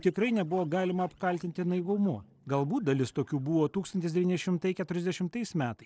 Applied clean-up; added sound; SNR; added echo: neural separator model SepFormer DNS4.